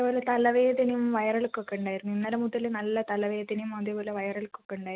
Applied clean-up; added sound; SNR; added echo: none; none; none; none.